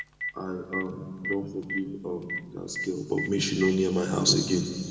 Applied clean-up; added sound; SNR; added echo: none; Telephone; 10 dB; reverberation time 2.3 s.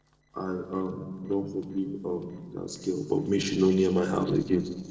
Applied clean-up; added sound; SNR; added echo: neural separator model SepFormer DNS4.